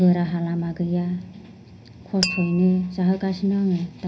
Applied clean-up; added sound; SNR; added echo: none; Tap; 10 dB; reverberation time 0.5 s.